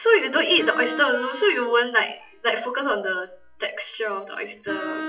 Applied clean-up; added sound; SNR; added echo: classical method WPE with log-MMSE.